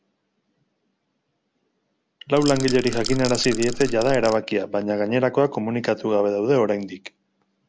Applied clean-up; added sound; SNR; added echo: none; Rattle / Rattle (instrument); 6 dB; none.